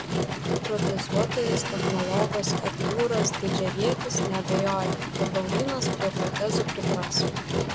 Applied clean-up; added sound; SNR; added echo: none; Engine; -2 dB; none.